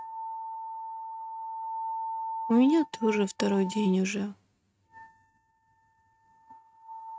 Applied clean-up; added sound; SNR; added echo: neural mask model RNNoise.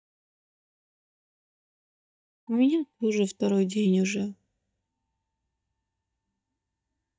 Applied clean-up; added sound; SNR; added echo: neural mask model DeepFilterNet 3.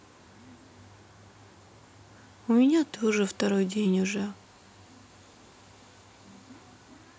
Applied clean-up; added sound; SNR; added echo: none; none; none; none.